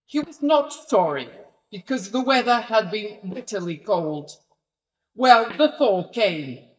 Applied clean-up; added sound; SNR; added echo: neural mask model DeepFilterNet 3.